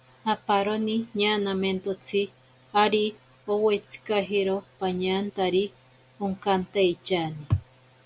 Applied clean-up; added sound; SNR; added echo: none; none; none; none.